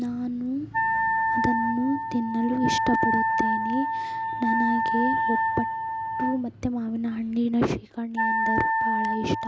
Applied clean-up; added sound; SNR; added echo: none; Wind instrument, woodwind instrument; -1 dB; none.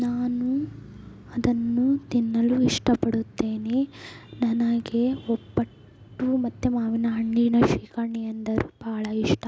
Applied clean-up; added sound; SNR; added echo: none; none; none; none.